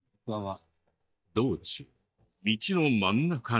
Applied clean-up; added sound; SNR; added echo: neural mask model DeepFilterNet 3.